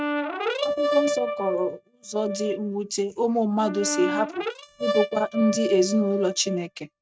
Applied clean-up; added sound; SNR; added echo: neural mask model RNNoise.